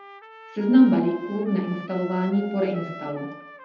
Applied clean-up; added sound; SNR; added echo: none; Trumpet; 18 dB; reverberation time 0.8 s.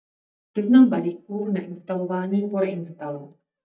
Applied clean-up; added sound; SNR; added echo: neural mask model DeepFilterNet 3.